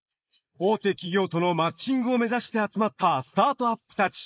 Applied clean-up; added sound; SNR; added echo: neural mask model Resemble Enhance denoiser.